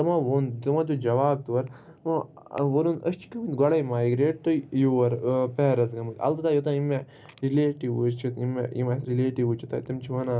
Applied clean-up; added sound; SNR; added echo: none; none; none; none.